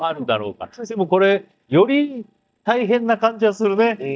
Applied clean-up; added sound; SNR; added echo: neural mask model DeepFilterNet 3.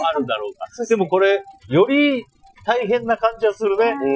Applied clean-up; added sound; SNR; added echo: classical method Wiener filter.